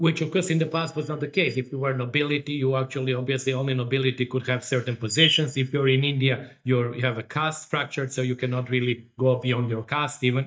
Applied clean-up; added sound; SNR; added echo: neural mask model DeepFilterNet 3.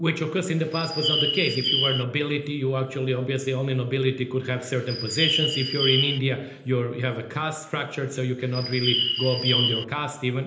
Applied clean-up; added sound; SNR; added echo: none; Bird; 0 dB; reverberation time 1.0 s.